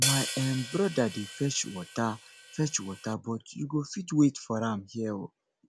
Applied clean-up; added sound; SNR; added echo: none; Hi-hat; 4 dB; none.